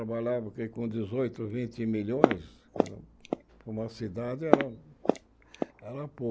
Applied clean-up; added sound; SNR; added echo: none; Walk, footsteps; -4 dB; none.